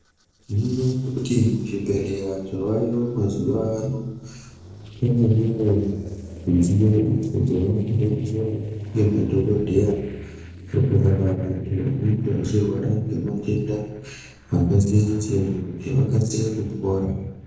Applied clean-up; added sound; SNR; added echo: neural separator model SepFormer DNS4.